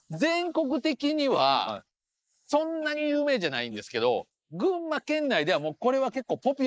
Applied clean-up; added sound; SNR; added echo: neural mask model Resemble Enhance denoiser.